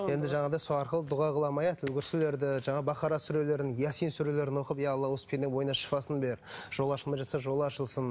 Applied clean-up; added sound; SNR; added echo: none; none; none; none.